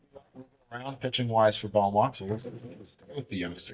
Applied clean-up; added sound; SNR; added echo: neural mask model DeepFilterNet 3.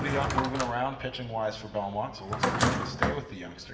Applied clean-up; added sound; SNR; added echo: none; Drawer open or close; -1 dB; reverberation time 1.1 s.